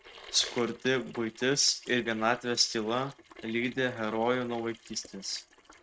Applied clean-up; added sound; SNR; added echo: neural mask model RNNoise.